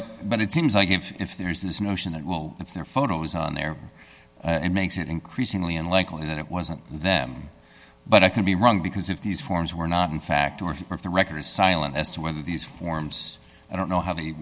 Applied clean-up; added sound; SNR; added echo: none; none; none; none.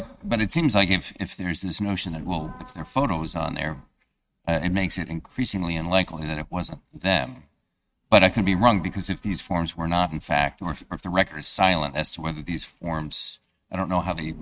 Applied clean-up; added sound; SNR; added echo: neural mask model RNNoise.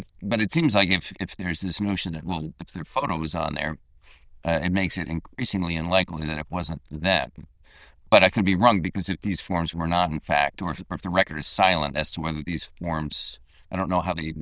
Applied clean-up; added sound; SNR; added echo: neural diffusion model UNIVERSE++.